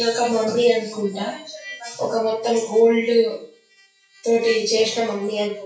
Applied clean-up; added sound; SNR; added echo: classical method WPE with log-MMSE.